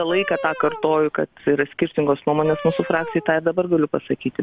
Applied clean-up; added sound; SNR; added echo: none; Wind instrument, woodwind instrument; 14 dB; none.